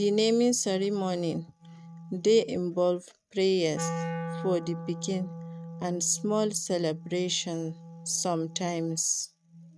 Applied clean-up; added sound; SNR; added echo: neural mask model RNNoise.